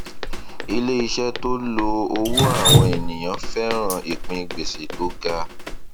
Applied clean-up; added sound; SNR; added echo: none; Walk, footsteps + Drip; -2 dB; none.